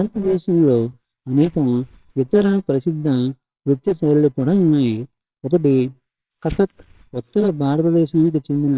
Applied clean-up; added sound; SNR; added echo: neural separator model SepFormer WHAMR!.